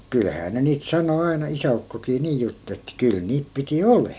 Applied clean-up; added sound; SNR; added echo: none; none; none; none.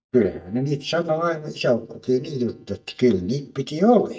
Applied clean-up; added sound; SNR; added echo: neural mask model DeepFilterNet 3.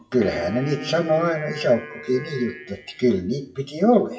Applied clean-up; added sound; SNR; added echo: classical method WPE with log-MMSE.